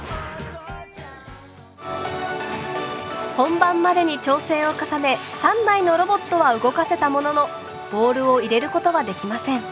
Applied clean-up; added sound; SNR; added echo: none; none; none; none.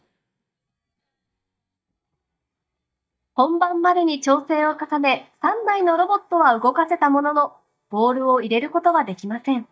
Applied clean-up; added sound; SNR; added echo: neural mask model DeepFilterNet 3.